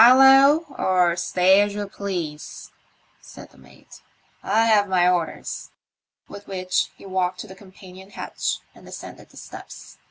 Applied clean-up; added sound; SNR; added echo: none; none; none; none.